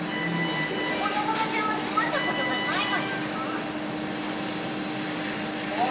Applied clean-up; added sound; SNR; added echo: none; Alarm; -4 dB; reverberation time 0.7 s.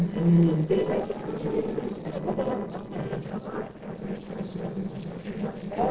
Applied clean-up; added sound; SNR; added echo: neural separator model SepFormer DNS4.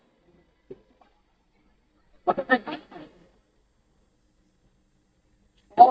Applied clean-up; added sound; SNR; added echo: neural mask model DeepFilterNet 3.